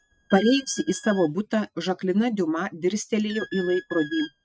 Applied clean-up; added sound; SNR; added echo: neural mask model RNNoise.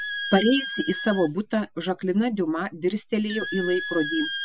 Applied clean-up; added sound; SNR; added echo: none; Squeak; 9 dB; none.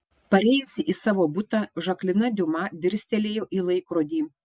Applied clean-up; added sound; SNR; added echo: none; none; none; none.